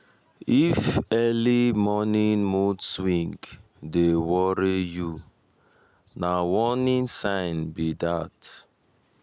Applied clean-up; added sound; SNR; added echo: none; none; none; none.